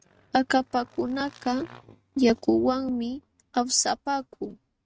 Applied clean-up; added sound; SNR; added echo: neural mask model RNNoise.